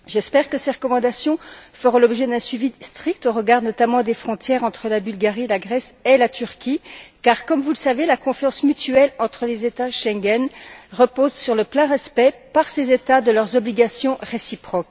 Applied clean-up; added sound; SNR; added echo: none; none; none; none.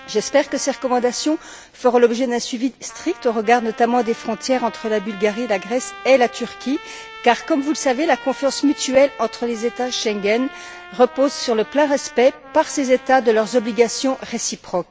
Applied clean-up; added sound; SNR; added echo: none; Trumpet; 20 dB; none.